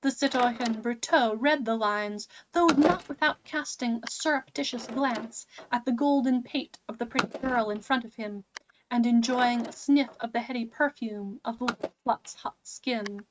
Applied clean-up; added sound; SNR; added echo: neural mask model RNNoise.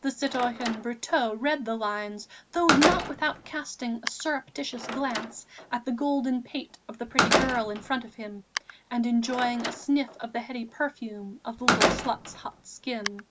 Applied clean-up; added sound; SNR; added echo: none; Slam; 2 dB; none.